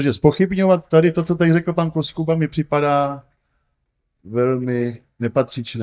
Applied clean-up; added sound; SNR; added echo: neural mask model DeepFilterNet 3.